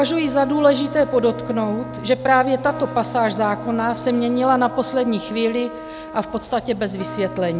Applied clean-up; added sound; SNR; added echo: none; Trumpet + Bowed string instrument; 12 dB; none.